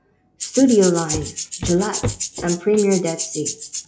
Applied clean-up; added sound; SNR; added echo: classical method log-MMSE.